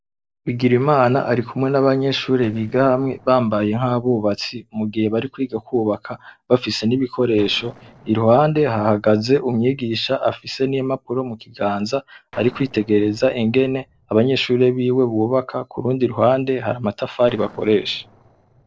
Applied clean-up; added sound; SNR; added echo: neural separator model SepFormer DNS4.